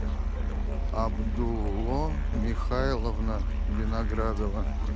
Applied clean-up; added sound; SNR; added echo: none; Musical instrument; 5 dB; none.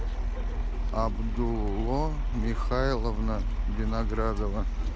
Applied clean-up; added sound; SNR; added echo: none; none; none; none.